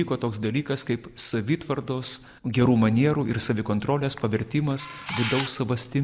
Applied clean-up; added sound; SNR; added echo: none; Camera; 8 dB; none.